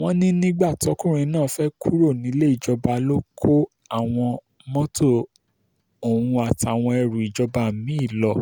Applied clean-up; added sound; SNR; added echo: none; none; none; none.